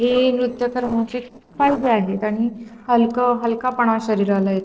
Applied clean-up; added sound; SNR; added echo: neural separator model SepFormer DNS4.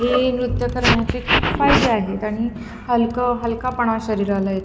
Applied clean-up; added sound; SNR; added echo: none; Motorcycle + Bowed string instrument; 13 dB; none.